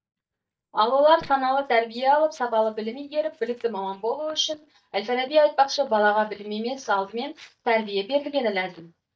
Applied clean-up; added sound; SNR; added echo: neural mask model DeepFilterNet 3.